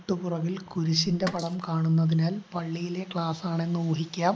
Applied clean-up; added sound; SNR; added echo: neural mask model Resemble Enhance denoiser.